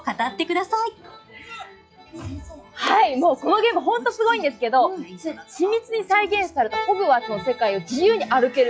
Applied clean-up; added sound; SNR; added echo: classical method log-MMSE.